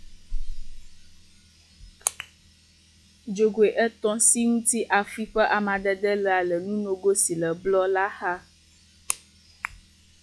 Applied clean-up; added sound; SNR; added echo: classical method log-MMSE.